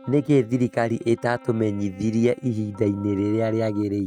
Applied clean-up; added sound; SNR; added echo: neural mask model RNNoise.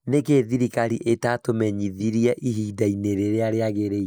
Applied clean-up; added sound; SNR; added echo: neural mask model Resemble Enhance denoiser.